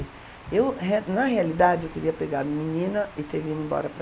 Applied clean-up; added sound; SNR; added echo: none; Water; 18 dB; none.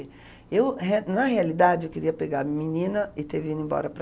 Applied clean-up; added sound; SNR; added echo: none; none; none; none.